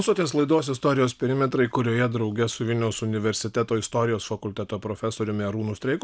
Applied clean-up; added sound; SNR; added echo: none; none; none; none.